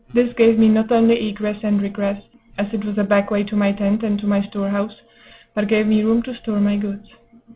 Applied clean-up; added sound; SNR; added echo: none; none; none; none.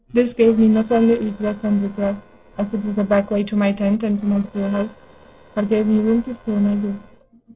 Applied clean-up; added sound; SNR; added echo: neural separator model SepFormer DNS4.